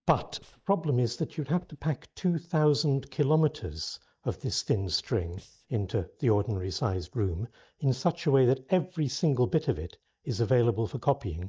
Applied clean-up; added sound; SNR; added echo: neural mask model DeepFilterNet 3.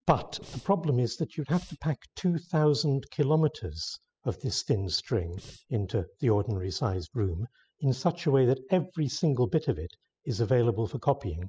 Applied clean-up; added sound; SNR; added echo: classical method spectral subtraction.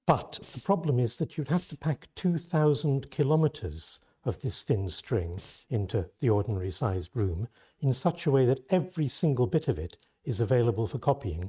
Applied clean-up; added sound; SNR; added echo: neural mask model RNNoise.